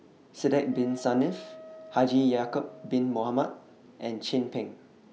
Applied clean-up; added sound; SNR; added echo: none; Wind instrument, woodwind instrument; 19 dB; none.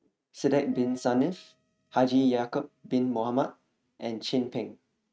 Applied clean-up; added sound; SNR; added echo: neural mask model RNNoise.